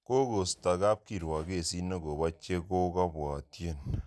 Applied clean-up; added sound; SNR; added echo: none; none; none; none.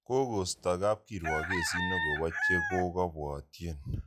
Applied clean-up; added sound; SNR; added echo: classical method log-MMSE.